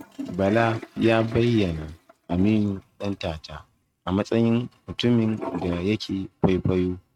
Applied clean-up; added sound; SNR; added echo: neural mask model RNNoise.